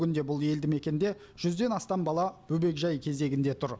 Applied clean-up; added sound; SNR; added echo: none; none; none; none.